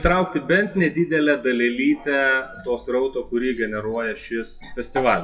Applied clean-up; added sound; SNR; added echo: classical method WPE with log-MMSE.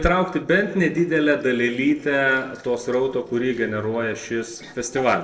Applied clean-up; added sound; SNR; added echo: neural separator model SepFormer DNS4.